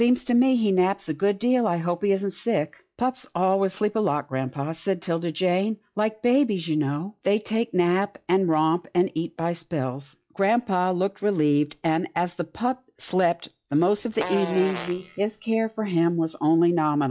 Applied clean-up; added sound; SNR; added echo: classical method log-MMSE.